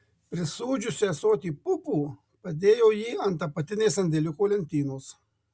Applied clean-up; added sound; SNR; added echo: none; none; none; none.